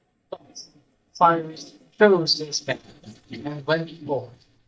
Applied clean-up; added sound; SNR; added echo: neural mask model DeepFilterNet 3.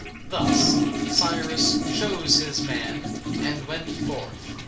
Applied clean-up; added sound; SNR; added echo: none; Toilet flush; -1 dB; reverberation time 0.3 s.